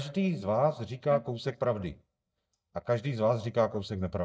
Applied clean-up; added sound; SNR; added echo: neural mask model DeepFilterNet 3.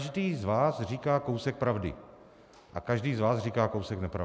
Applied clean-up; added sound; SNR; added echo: none; none; none; none.